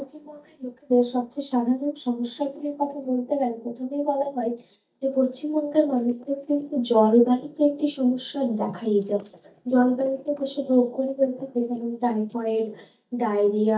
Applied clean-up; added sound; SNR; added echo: neural mask model DeepFilterNet 3.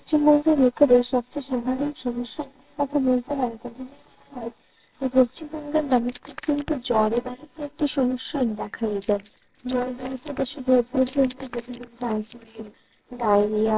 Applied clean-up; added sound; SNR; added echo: neural separator model SepFormer WHAMR!.